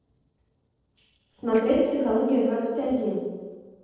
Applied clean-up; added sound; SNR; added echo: neural separator model SepFormer DNS4.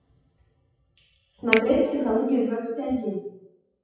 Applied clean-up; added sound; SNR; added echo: classical method WPE with log-MMSE.